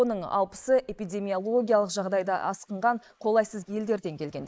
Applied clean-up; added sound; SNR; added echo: neural mask model Resemble Enhance denoiser.